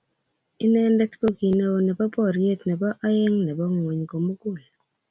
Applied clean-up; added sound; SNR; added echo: none; none; none; none.